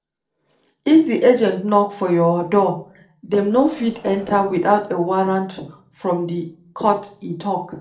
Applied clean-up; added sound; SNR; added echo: neural separator model SepFormer DNS4.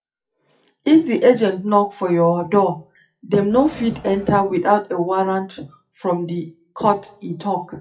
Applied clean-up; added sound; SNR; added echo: classical method WPE with log-MMSE.